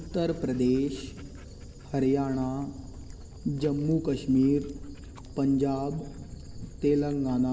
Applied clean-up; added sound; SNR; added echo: none; Dog; 15 dB; reverberation time 1.2 s.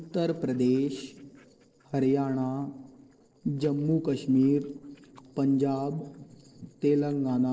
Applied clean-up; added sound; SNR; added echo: neural separator model SepFormer DNS4.